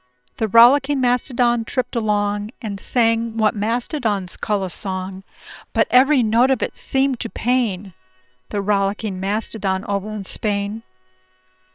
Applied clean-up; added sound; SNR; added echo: neural separator model SepFormer WHAM!.